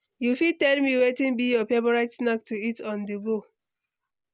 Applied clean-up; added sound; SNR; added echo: none; none; none; none.